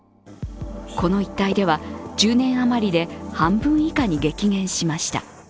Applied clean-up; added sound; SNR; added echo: none; none; none; none.